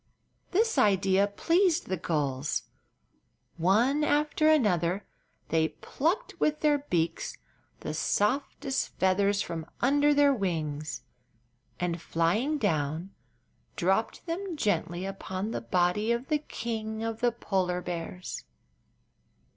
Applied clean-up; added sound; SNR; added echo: none; none; none; none.